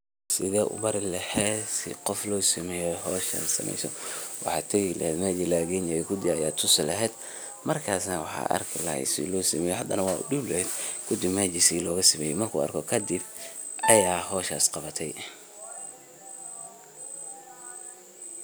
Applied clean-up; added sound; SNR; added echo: none; Piano; 6 dB; none.